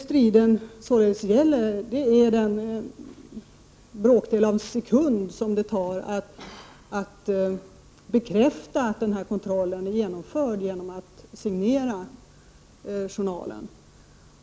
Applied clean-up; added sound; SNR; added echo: none; none; none; none.